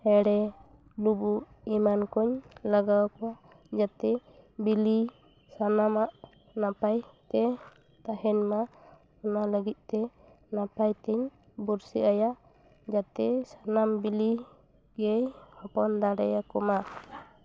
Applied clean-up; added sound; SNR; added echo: none; none; none; none.